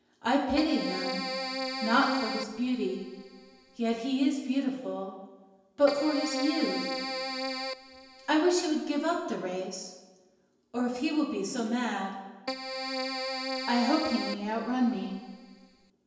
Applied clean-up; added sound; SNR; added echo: none; Keyboard (musical); 5 dB; reverberation time 1.0 s.